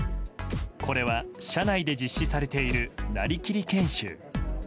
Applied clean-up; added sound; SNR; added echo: none; none; none; none.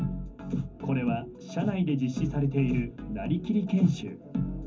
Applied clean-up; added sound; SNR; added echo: none; none; none; reverberation time 0.3 s.